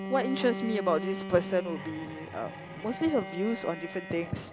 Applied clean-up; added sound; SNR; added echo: none; Bowed string instrument; 8 dB; none.